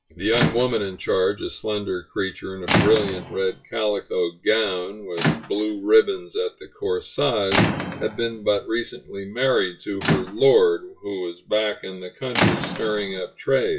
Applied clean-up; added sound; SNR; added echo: classical method WPE with log-MMSE.